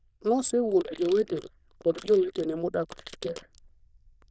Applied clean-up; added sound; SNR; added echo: neural diffusion model UNIVERSE++.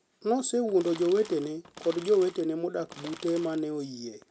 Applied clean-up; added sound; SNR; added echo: none; Crackle; 19 dB; none.